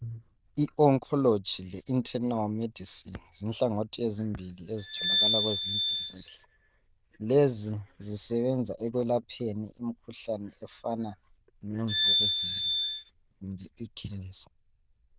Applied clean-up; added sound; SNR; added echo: neural diffusion model UNIVERSE++.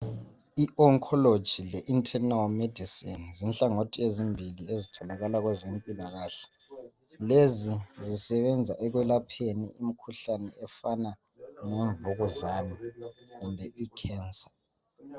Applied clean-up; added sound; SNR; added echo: neural separator model SepFormer DNS4.